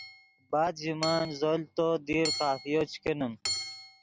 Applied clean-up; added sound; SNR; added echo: none; Hammer / Chink, clink; 9 dB; none.